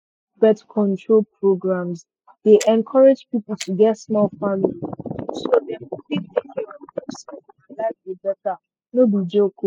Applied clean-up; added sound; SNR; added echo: classical method spectral subtraction.